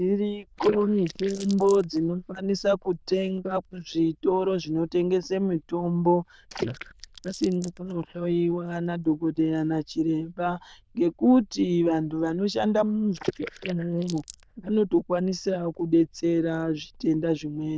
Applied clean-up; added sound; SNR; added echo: neural diffusion model UNIVERSE++.